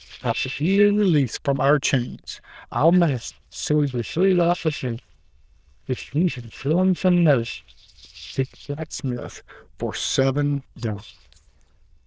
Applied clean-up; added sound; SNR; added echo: neural diffusion model UNIVERSE++.